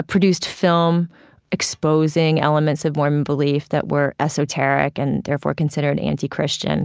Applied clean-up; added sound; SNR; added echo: none; none; none; none.